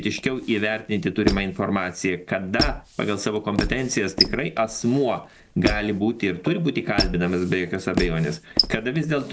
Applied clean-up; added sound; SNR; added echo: none; Squeak; 5 dB; none.